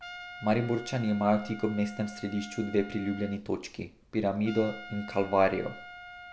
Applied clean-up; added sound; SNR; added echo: none; Trumpet; 16 dB; none.